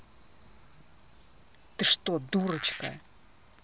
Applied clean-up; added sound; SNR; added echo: neural mask model Resemble Enhance denoiser.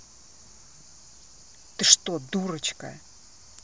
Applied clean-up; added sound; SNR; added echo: none; none; none; none.